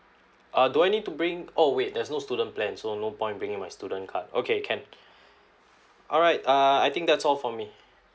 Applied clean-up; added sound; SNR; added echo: none; none; none; none.